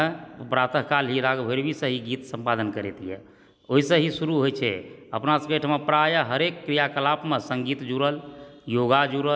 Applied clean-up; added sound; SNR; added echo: none; none; none; none.